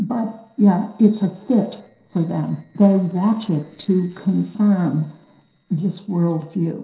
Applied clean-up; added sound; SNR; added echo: neural separator model SepFormer DNS4.